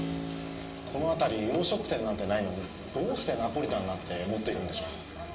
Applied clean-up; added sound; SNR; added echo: none; Keyboard (musical); 11 dB; reverberation time 0.9 s.